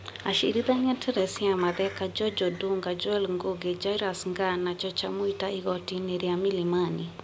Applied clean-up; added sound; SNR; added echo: none; Chink, clink; 20 dB; none.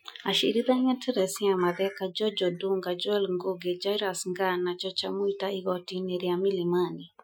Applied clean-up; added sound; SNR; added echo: classical method Wiener filter.